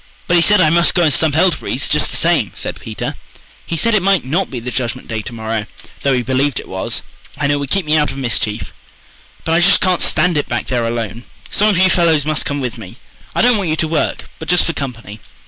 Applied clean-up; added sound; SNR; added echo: none; none; none; none.